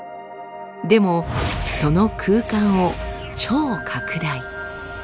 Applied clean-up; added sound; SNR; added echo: none; none; none; none.